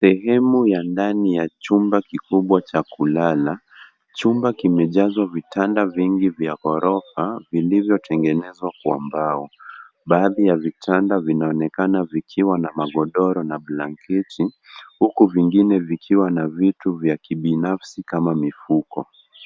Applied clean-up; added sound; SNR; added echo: none; none; none; none.